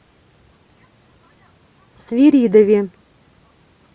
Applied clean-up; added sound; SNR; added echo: none; none; none; none.